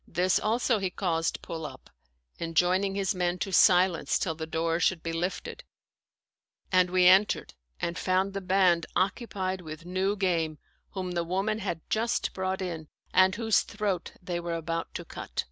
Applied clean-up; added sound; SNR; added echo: none; none; none; none.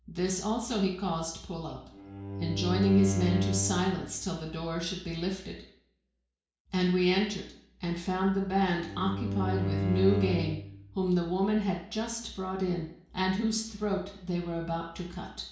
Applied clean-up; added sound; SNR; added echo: none; Bowed string instrument; 2 dB; reverberation time 0.6 s.